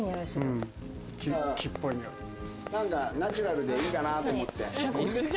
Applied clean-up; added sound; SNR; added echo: none; Fireworks; 16 dB; none.